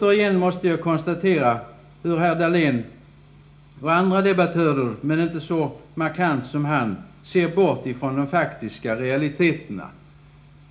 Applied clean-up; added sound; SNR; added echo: none; none; none; reverberation time 0.4 s.